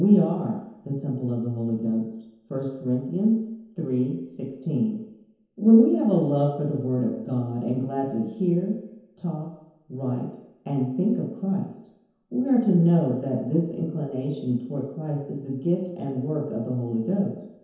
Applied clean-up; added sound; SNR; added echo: none; none; none; reverberation time 1.0 s.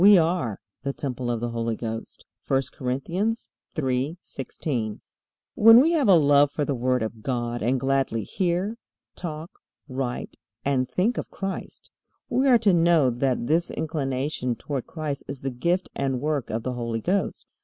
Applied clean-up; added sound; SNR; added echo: none; none; none; none.